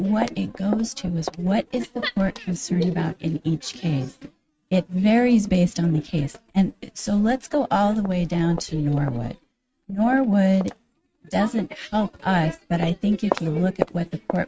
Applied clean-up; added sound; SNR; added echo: neural mask model RNNoise.